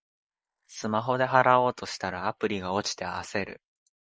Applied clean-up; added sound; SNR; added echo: neural mask model Resemble Enhance denoiser.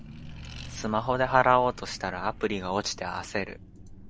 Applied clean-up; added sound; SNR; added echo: none; Accelerating, revving, vroom; 15 dB; none.